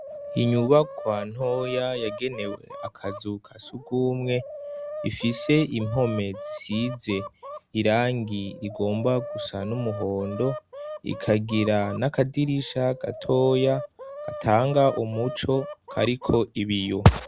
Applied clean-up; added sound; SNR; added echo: none; Chicken, rooster; 13 dB; none.